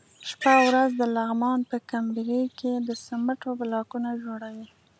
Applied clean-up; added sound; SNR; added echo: none; Livestock, farm animals, working animals; 13 dB; none.